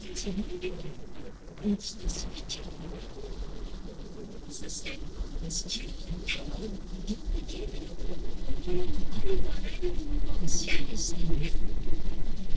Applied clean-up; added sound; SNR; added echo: neural separator model SepFormer DNS4.